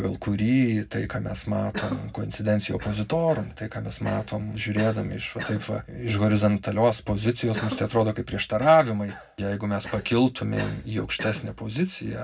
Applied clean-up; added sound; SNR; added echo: none; Cough; 16 dB; reverberation time 0.3 s.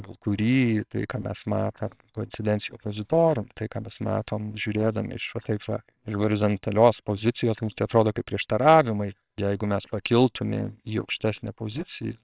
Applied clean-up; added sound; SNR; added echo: neural separator model SepFormer WHAMR!.